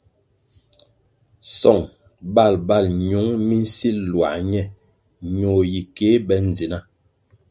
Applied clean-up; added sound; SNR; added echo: none; none; none; none.